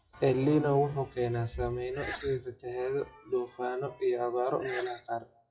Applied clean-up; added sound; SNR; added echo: classical method WPE with log-MMSE.